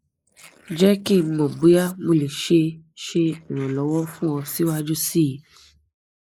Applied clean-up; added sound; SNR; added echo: neural mask model Resemble Enhance denoiser.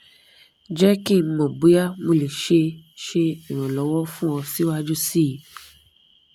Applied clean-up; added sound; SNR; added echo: none; none; none; none.